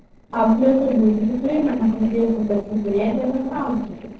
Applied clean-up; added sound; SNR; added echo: neural separator model SepFormer DNS4.